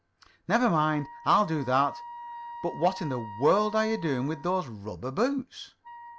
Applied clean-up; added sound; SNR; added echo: none; Wind instrument, woodwind instrument; 16 dB; none.